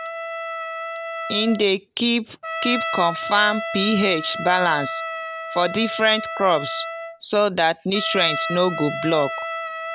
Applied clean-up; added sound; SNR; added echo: none; Trumpet; 7 dB; none.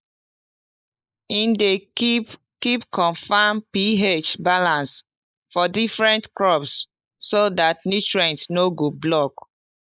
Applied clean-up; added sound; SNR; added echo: neural mask model Resemble Enhance denoiser.